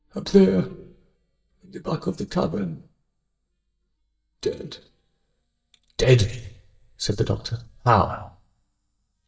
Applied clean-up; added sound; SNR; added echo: neural mask model DeepFilterNet 3.